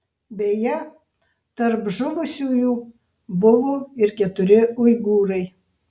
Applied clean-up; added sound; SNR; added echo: none; none; none; none.